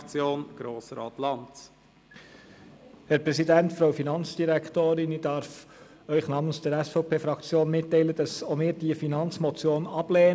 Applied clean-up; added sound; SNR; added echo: none; none; none; none.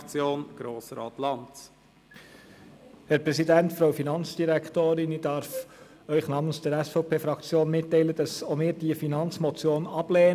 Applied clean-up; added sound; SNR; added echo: none; Wind instrument, woodwind instrument; 15 dB; none.